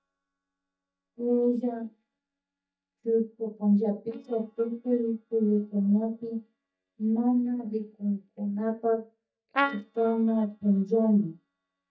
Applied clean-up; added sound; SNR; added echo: neural mask model DeepFilterNet 3.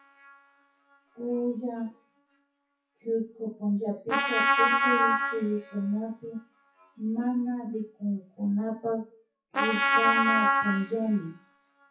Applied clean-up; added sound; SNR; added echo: classical method WPE with log-MMSE.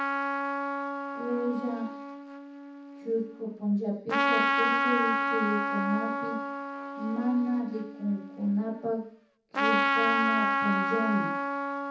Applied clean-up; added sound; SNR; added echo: none; Trumpet; -2 dB; reverberation time 0.7 s.